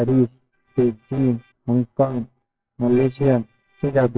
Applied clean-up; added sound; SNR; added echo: neural separator model SepFormer WHAMR!.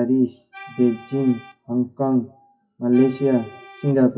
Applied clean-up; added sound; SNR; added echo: classical method WPE with log-MMSE.